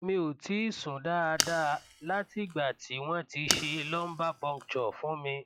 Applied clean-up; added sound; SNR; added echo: classical method log-MMSE.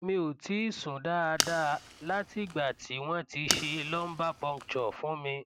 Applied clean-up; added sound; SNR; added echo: none; Fire; 5 dB; none.